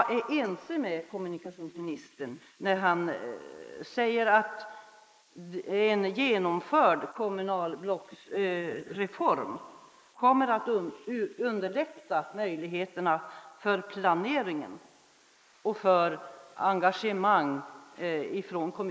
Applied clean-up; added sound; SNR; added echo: neural mask model Resemble Enhance denoiser.